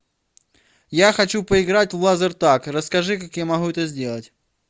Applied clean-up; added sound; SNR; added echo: none; none; none; none.